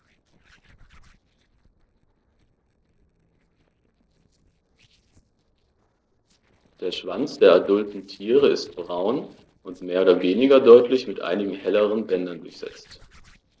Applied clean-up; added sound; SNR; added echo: neural separator model SepFormer DNS4.